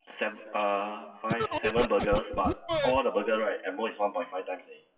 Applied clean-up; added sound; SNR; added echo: classical method WPE with log-MMSE.